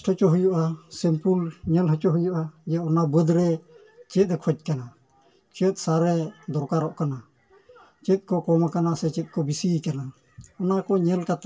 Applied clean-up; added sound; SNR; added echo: none; none; none; reverberation time 0.1 s.